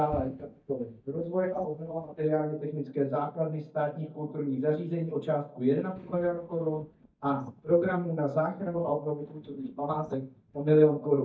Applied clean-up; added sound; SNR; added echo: neural mask model DeepFilterNet 3.